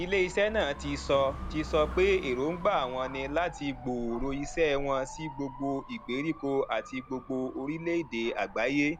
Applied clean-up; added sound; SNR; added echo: none; Motorcycle / Dog; 12 dB; none.